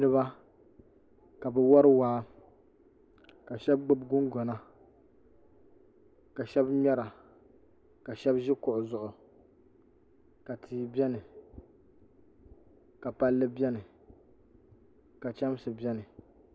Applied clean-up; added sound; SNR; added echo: none; none; none; none.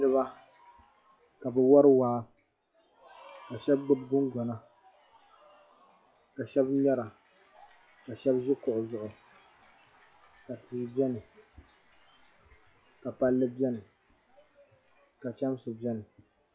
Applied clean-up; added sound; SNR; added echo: classical method log-MMSE.